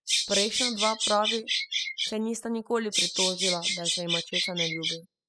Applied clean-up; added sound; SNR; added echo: classical method spectral subtraction.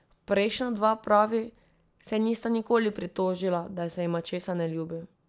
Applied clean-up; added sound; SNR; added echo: none; none; none; none.